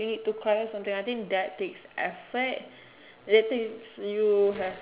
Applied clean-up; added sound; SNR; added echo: none; none; none; none.